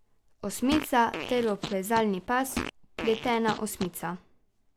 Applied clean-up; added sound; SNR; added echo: none; Fart; 9 dB; none.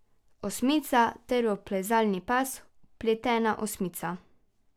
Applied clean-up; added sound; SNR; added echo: none; none; none; none.